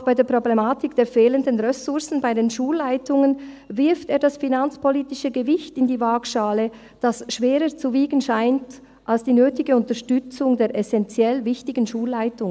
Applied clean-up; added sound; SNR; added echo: none; none; none; none.